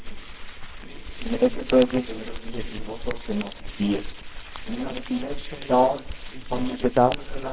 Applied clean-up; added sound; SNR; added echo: neural separator model SepFormer WHAMR!.